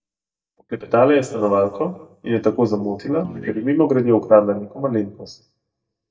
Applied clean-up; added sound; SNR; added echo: neural mask model DeepFilterNet 3.